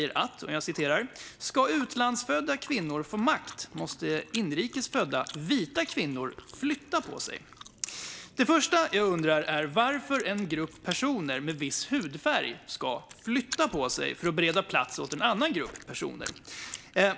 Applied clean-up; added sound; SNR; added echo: none; Chewing, mastication; 19 dB; none.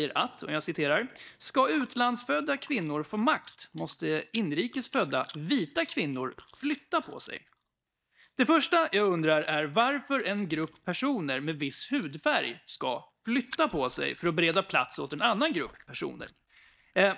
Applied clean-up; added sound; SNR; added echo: neural mask model DeepFilterNet 3.